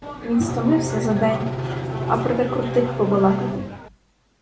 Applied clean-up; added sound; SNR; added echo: none; Race car, auto racing / Engine starting; 4 dB; none.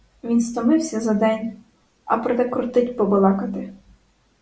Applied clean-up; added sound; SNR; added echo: none; none; none; none.